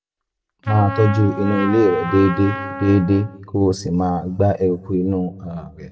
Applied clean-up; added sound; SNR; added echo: none; Trumpet; 10 dB; reverberation time 1.0 s.